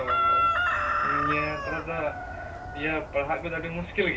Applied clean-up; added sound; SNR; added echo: none; Chicken, rooster; -3 dB; reverberation time 0.2 s.